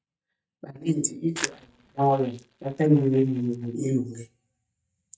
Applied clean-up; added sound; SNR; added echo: neural mask model DeepFilterNet 3.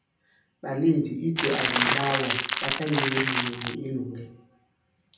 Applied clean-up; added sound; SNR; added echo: none; Crackle; -3 dB; reverberation time 0.6 s.